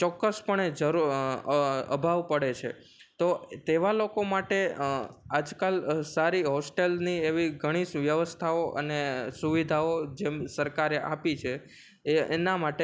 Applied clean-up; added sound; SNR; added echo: none; none; none; none.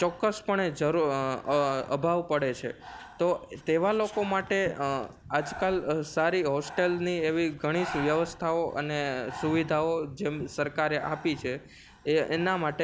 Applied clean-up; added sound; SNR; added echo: none; Breathing; 17 dB; none.